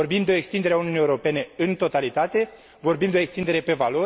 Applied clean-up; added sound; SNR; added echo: none; none; none; none.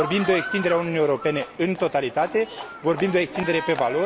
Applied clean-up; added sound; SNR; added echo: none; Livestock, farm animals, working animals; 11 dB; none.